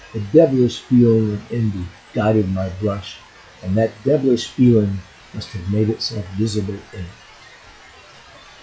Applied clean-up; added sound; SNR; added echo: classical method WPE with log-MMSE.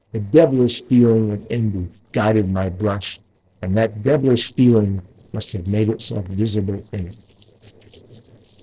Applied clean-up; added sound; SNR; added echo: neural separator model SepFormer DNS4.